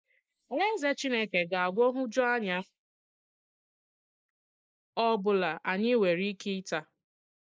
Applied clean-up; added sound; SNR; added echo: neural mask model Resemble Enhance denoiser.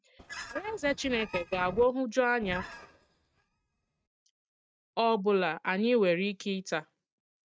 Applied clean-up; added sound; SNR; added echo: neural mask model RNNoise.